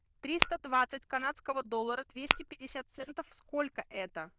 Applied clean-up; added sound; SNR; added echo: neural diffusion model UNIVERSE++.